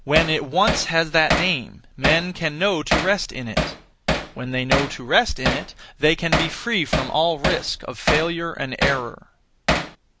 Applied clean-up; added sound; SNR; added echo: none; Hammer; 2 dB; none.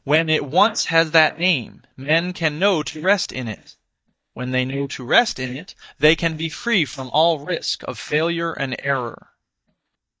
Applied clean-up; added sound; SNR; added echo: neural mask model DeepFilterNet 3.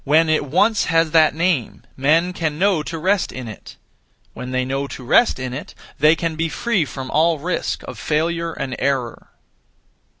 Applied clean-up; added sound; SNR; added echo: none; none; none; none.